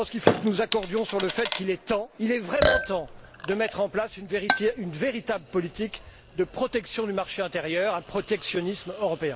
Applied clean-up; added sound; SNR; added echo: none; Chink, clink / Liquid; 5 dB; none.